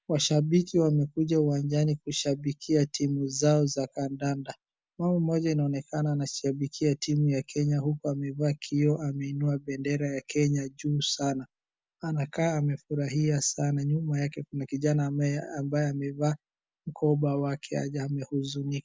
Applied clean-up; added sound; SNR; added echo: none; none; none; none.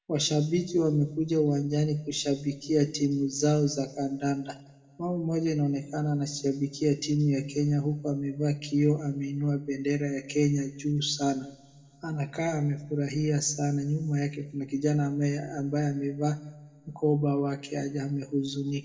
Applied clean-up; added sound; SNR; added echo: none; none; none; reverberation time 1.4 s.